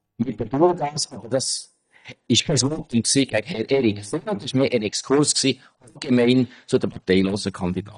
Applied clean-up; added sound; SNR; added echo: neural mask model DeepFilterNet 3.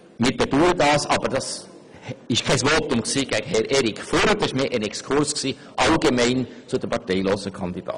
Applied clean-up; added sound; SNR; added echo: none; none; none; none.